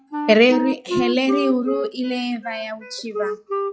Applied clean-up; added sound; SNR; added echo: classical method log-MMSE.